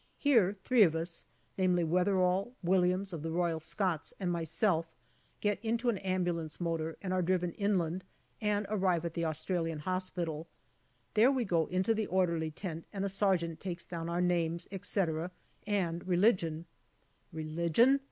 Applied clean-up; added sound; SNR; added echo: none; none; none; none.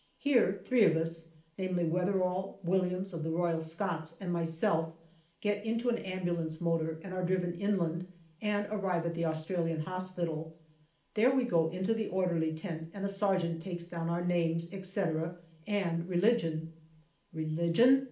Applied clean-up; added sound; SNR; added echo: none; none; none; reverberation time 0.4 s.